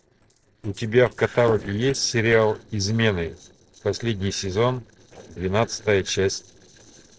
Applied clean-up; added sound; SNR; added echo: neural separator model SepFormer DNS4.